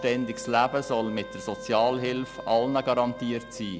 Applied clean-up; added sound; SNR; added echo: none; Wind instrument, woodwind instrument; 15 dB; none.